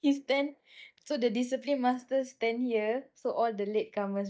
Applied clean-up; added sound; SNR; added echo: neural mask model DeepFilterNet 3.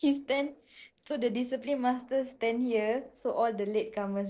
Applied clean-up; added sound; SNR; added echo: neural separator model SepFormer DNS4.